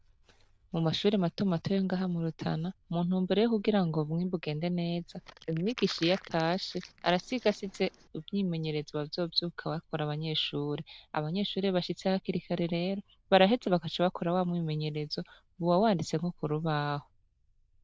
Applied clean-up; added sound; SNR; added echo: neural diffusion model UNIVERSE++.